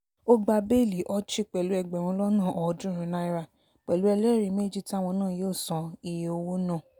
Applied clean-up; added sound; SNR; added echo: none; none; none; none.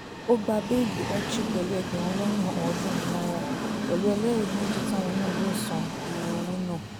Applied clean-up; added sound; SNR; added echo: none; Train; 1 dB; none.